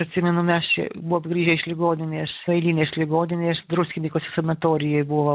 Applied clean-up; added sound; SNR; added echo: none; none; none; none.